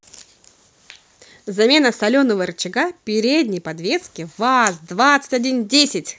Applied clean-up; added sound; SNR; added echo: none; none; none; none.